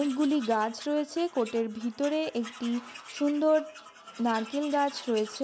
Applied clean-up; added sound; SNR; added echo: none; Tools; 17 dB; none.